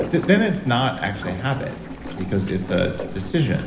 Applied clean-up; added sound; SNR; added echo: none; Rain; 10 dB; reverberation time 1.1 s.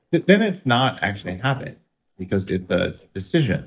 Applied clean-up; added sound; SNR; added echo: neural mask model DeepFilterNet 3.